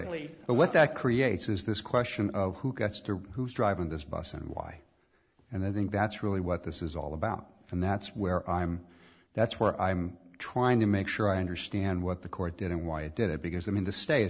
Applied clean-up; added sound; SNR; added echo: none; none; none; none.